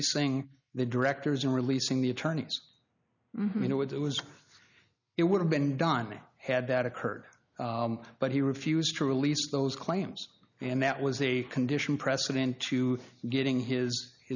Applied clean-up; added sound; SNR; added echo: neural mask model Resemble Enhance denoiser.